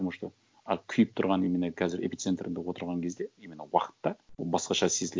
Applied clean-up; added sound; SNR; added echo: none; none; none; none.